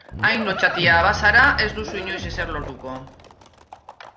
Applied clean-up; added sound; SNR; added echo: none; Livestock, farm animals, working animals; 10 dB; none.